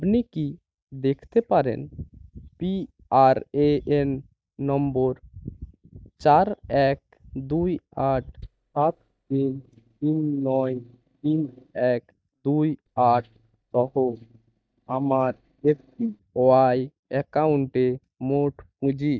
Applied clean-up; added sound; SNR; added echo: neural mask model DeepFilterNet 3.